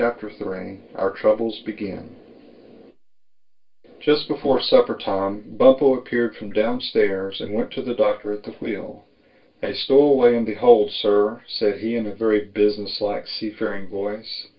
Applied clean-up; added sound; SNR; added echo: none; none; none; reverberation time 0.2 s.